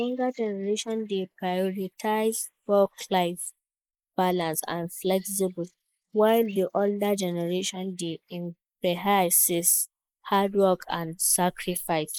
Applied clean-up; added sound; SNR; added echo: neural mask model Resemble Enhance denoiser.